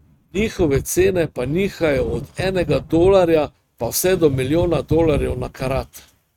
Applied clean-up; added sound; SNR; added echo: neural mask model RNNoise.